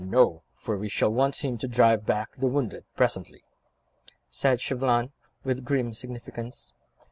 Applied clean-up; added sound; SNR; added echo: none; none; none; none.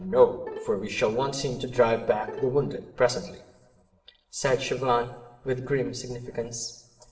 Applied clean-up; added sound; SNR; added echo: none; Bowed string instrument; 15 dB; reverberation time 0.9 s.